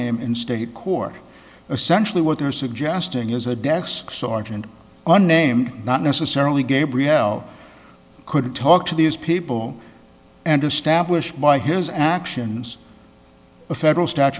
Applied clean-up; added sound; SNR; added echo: none; none; none; none.